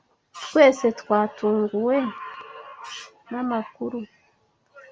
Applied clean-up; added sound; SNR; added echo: none; none; none; none.